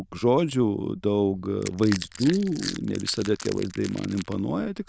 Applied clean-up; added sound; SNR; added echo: neural diffusion model UNIVERSE++.